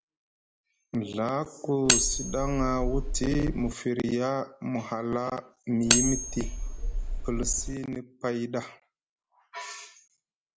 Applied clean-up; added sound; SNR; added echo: none; Cutlery, silverware; -2 dB; none.